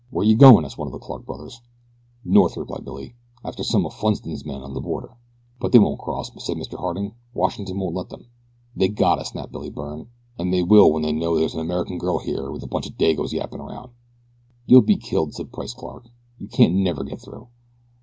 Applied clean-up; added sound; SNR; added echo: none; none; none; none.